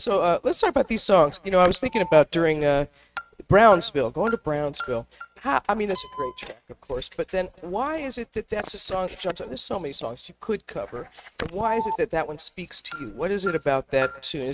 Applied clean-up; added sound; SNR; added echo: neural mask model RNNoise.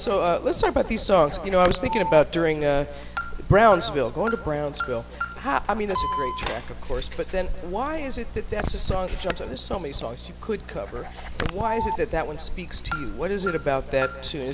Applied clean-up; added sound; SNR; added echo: none; Alarm; 7 dB; none.